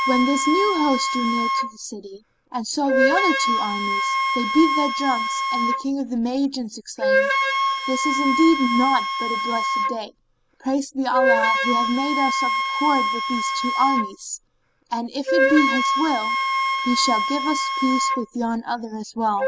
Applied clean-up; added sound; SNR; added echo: none; Wind instrument, woodwind instrument; -1 dB; none.